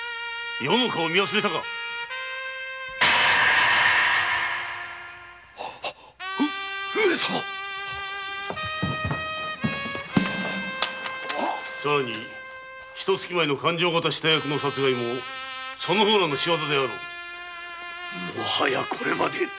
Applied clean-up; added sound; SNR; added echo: none; Snare drum; 7 dB; none.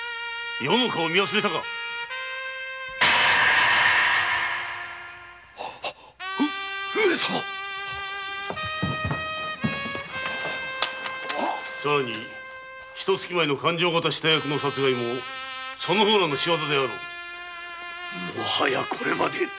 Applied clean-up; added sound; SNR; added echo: none; none; none; none.